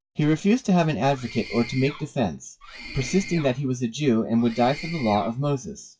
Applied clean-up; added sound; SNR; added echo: classical method WPE with log-MMSE.